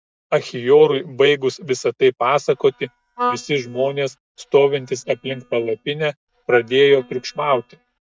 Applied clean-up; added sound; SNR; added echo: neural mask model DeepFilterNet 3.